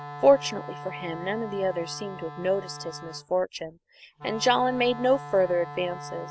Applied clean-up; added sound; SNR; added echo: none; Wind instrument, woodwind instrument; 13 dB; none.